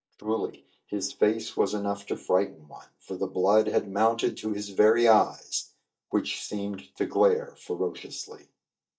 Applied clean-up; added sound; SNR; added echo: neural mask model DeepFilterNet 3.